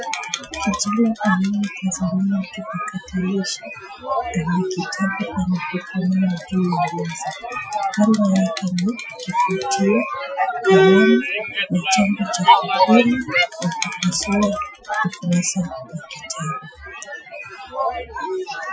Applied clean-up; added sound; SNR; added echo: classical method Wiener filter.